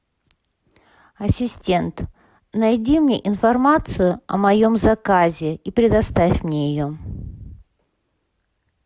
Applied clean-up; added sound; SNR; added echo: none; none; none; none.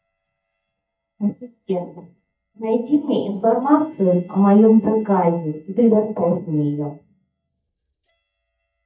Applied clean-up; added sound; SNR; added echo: neural mask model DeepFilterNet 3.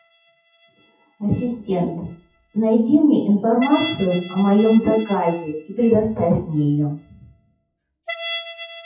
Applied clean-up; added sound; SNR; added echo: classical method WPE with log-MMSE.